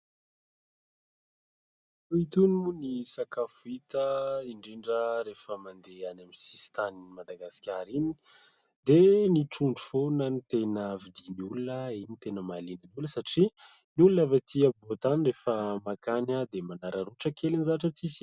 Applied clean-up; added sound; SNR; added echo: none; none; none; none.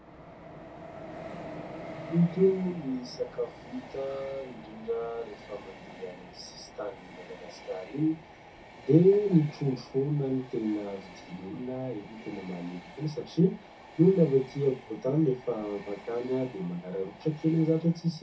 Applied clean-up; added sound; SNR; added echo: none; Train; 17 dB; reverberation time 0.3 s.